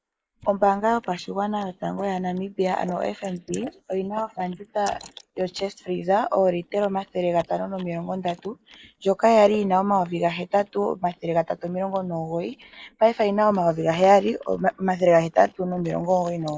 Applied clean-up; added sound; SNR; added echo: neural mask model Resemble Enhance denoiser.